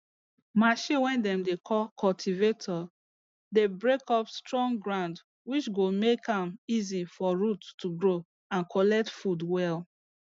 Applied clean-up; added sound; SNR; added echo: none; none; none; none.